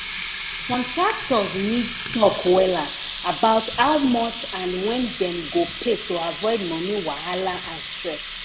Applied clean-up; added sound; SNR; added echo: none; Water tap, faucet; 4 dB; none.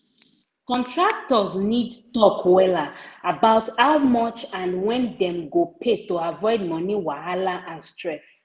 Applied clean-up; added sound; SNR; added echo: none; none; none; none.